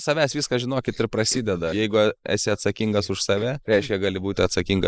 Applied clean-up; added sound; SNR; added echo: neural mask model Resemble Enhance denoiser.